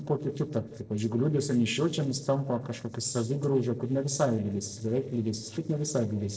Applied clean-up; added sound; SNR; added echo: neural separator model SepFormer DNS4.